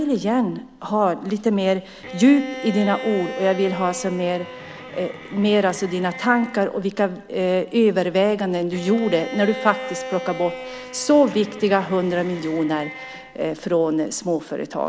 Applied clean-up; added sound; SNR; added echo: none; Bowed string instrument; 14 dB; none.